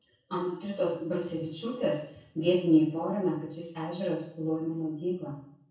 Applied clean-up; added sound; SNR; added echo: none; none; none; reverberation time 0.6 s.